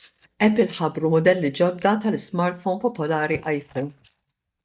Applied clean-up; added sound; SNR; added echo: neural mask model DeepFilterNet 3.